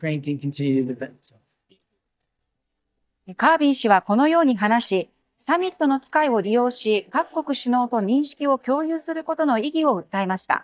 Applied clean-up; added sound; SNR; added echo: neural mask model DeepFilterNet 3.